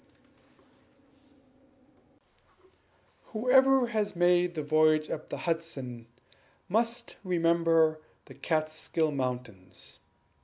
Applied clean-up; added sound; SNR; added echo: none; none; none; none.